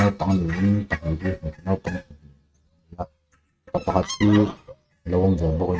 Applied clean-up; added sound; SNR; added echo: neural mask model RNNoise.